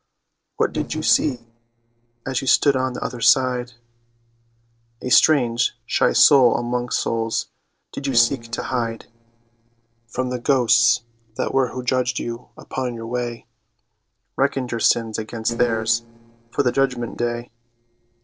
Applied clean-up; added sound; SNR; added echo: neural separator model SepFormer DNS4.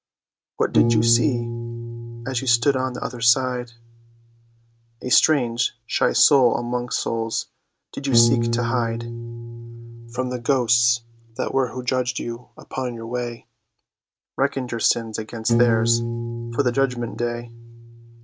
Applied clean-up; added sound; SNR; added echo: neural mask model RNNoise.